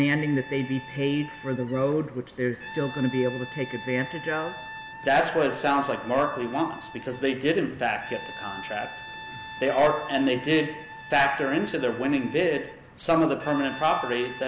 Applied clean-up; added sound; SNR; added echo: none; Brass instrument; 15 dB; none.